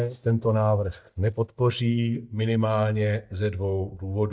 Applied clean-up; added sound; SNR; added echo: neural mask model DeepFilterNet 3.